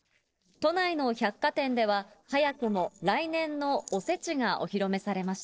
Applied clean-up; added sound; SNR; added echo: neural separator model SepFormer DNS4.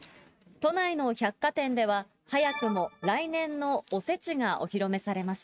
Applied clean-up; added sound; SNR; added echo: neural mask model RNNoise.